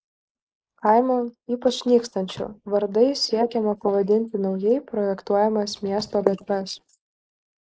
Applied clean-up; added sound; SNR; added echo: neural mask model Resemble Enhance denoiser.